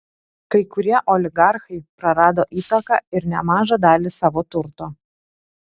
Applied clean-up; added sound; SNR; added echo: none; Tambourine; 10 dB; none.